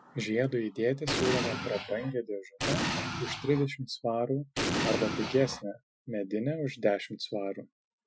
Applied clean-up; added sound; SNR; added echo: classical method Wiener filter.